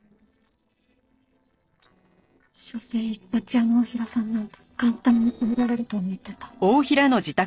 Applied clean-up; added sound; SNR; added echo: neural separator model SepFormer DNS4.